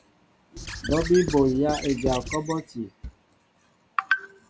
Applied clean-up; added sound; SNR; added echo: none; Squeak / Writing; 8 dB; none.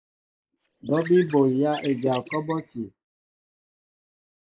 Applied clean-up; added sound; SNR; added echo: neural mask model Resemble Enhance denoiser.